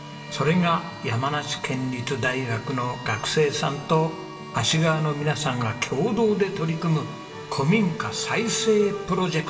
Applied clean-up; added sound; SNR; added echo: none; none; none; reverberation time 1.2 s.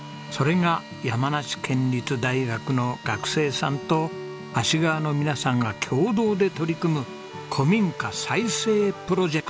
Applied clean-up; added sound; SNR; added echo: none; none; none; none.